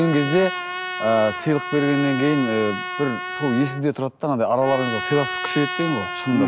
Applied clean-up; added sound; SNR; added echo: none; Trumpet; 8 dB; none.